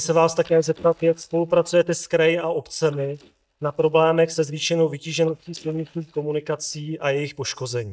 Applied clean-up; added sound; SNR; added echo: neural mask model DeepFilterNet 3.